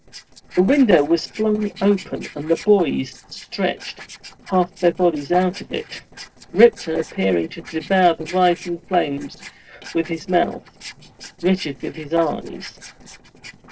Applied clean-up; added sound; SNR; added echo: neural separator model SepFormer DNS4.